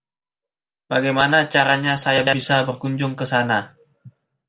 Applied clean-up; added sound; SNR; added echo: none; none; none; none.